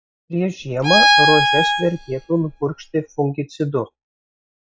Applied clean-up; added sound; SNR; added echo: classical method log-MMSE.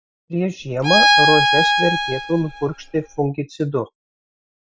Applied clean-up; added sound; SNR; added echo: none; Bowed string instrument; -5 dB; none.